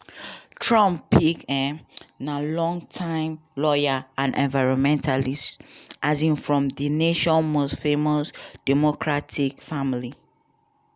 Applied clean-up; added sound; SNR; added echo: none; none; none; none.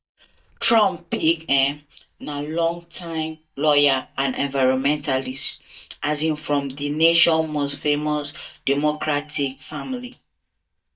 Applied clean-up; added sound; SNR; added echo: neural mask model DeepFilterNet 3.